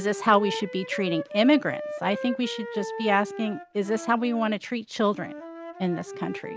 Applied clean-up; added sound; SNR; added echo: none; Wind instrument, woodwind instrument; 10 dB; none.